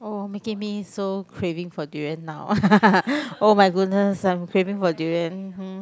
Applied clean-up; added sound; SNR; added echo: none; none; none; none.